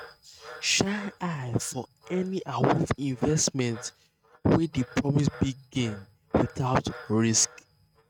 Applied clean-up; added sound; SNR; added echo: neural mask model RNNoise.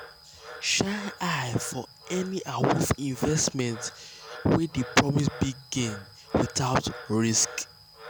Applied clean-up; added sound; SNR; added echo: none; Frog; 17 dB; none.